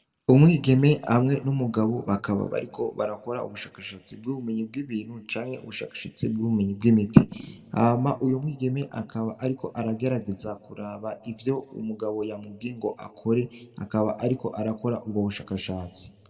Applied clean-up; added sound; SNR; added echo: none; none; none; reverberation time 1.2 s.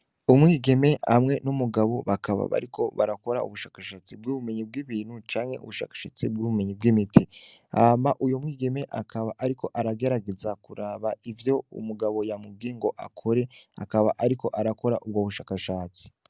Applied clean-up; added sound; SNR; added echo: none; none; none; none.